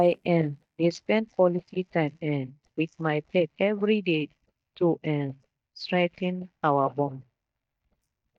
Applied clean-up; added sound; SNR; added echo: neural mask model DeepFilterNet 3.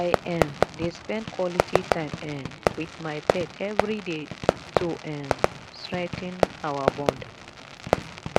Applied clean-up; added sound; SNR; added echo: none; Fireworks; -4 dB; none.